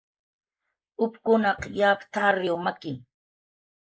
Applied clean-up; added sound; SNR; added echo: neural mask model Resemble Enhance denoiser.